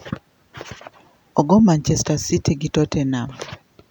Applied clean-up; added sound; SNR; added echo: none; none; none; none.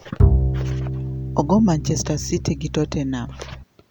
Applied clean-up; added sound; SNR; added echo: none; Bowed string instrument; -1 dB; none.